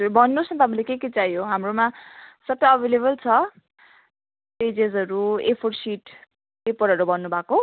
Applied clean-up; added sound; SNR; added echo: none; none; none; none.